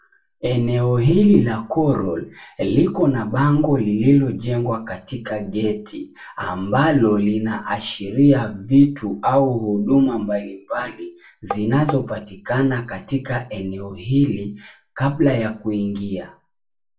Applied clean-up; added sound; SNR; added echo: none; Tap; 10 dB; reverberation time 0.3 s.